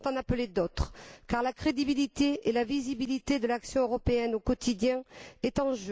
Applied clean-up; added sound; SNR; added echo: none; none; none; none.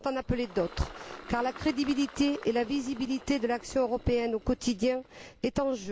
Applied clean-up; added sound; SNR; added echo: none; Engine; 19 dB; none.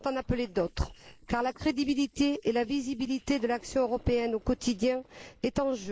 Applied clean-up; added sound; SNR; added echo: neural mask model Resemble Enhance denoiser.